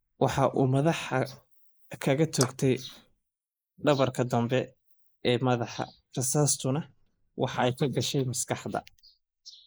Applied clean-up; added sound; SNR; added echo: neural mask model Resemble Enhance denoiser.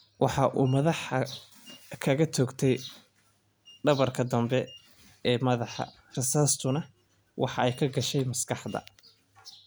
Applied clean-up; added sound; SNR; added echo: none; none; none; none.